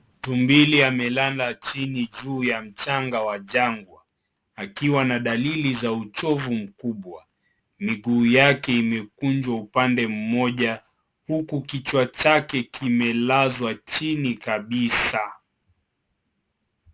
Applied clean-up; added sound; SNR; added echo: none; none; none; none.